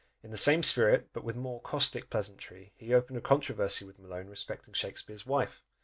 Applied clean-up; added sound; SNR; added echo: none; none; none; none.